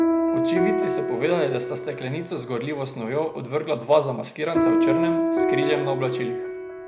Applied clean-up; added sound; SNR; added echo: none; Piano; -2 dB; none.